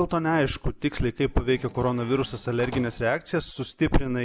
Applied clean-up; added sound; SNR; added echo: none; Slam; 17 dB; none.